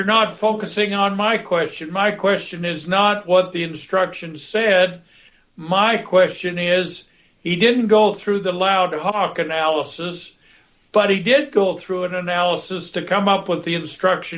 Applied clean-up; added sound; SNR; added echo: none; none; none; none.